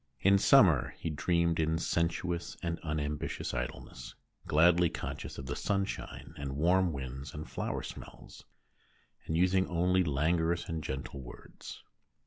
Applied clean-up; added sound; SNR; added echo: none; none; none; none.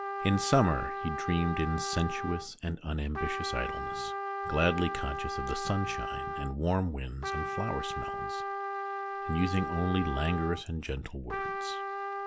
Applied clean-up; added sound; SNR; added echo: none; Trumpet; 4 dB; none.